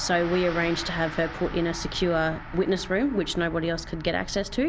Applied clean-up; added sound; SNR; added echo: none; Gong; 14 dB; none.